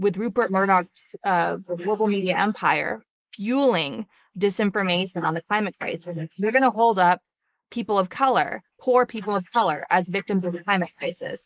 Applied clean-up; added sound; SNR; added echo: neural mask model Resemble Enhance denoiser.